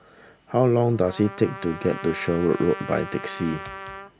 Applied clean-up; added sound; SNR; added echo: none; Trumpet; 14 dB; none.